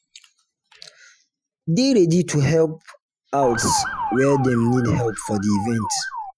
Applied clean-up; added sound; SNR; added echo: classical method Wiener filter.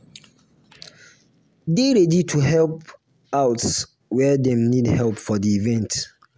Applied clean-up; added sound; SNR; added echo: none; none; none; none.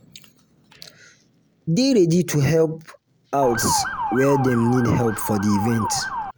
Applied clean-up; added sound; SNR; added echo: none; Motor vehicle (road) / Siren; 5 dB; none.